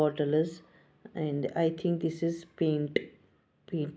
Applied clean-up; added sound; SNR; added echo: none; none; none; none.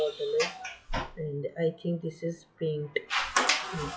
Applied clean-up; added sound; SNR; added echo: classical method WPE with log-MMSE.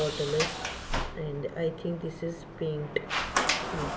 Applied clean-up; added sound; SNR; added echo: none; Sliding door; 0 dB; reverberation time 2.1 s.